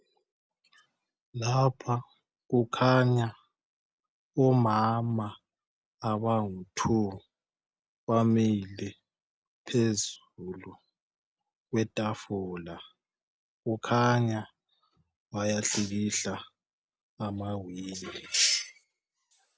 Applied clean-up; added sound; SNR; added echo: none; none; none; none.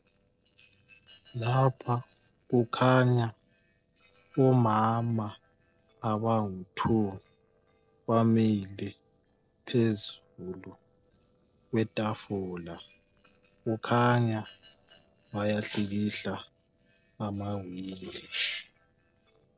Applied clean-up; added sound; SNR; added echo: neural separator model SepFormer DNS4.